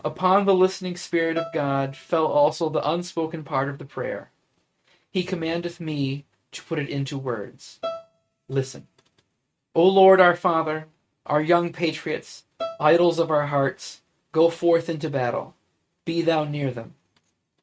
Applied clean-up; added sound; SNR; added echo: neural mask model RNNoise.